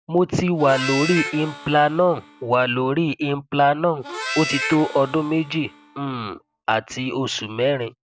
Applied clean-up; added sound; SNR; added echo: none; Harmonica; 10 dB; none.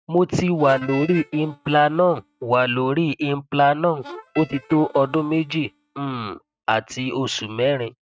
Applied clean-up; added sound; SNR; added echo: neural mask model RNNoise.